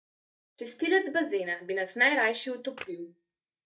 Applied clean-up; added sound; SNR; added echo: neural mask model DeepFilterNet 3.